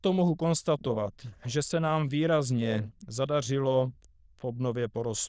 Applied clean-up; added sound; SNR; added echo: neural diffusion model UNIVERSE++.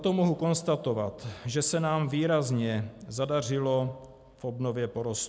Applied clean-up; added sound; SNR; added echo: none; none; none; none.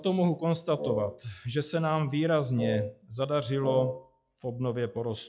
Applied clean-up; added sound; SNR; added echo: classical method log-MMSE.